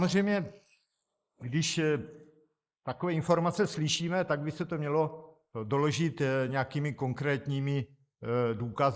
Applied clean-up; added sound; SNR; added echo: neural mask model Resemble Enhance denoiser.